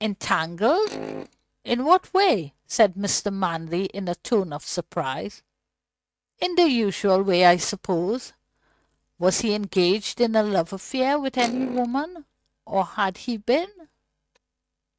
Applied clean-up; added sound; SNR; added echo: neural mask model RNNoise.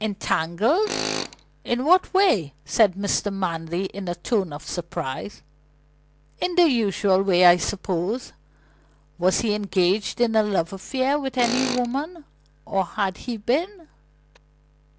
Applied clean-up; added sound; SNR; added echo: none; Tools; 11 dB; none.